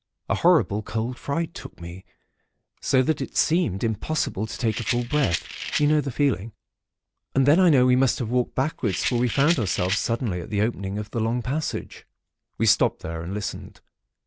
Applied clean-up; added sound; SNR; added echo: none; Rattle; 8 dB; none.